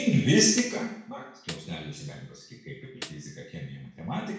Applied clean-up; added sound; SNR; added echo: none; Snare drum; 17 dB; reverberation time 0.6 s.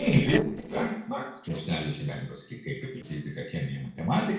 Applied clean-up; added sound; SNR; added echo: neural separator model SepFormer DNS4.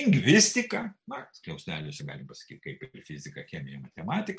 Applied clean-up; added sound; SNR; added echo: none; none; none; none.